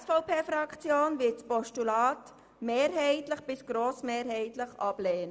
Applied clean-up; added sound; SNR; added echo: none; none; none; none.